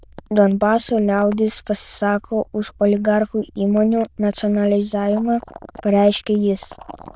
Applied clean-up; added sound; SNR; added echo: neural diffusion model UNIVERSE++.